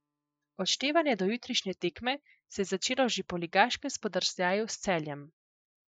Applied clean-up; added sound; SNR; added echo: classical method Wiener filter.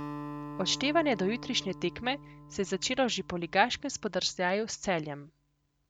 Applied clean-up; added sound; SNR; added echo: none; Acoustic guitar; 14 dB; none.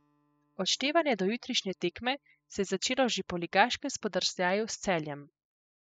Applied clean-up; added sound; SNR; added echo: classical method spectral subtraction.